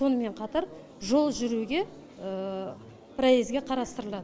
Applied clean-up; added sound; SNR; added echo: none; none; none; none.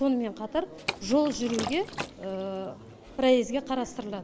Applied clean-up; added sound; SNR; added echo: none; Liquid; 10 dB; none.